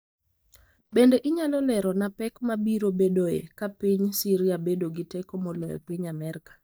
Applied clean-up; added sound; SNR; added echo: neural mask model DeepFilterNet 3.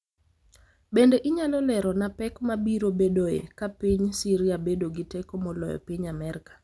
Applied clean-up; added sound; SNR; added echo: none; none; none; none.